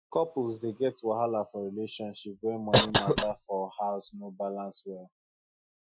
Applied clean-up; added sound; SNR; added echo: classical method Wiener filter.